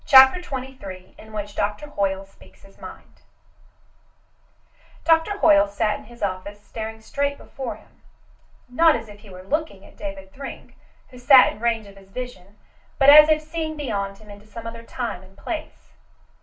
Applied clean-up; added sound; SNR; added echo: none; none; none; reverberation time 0.2 s.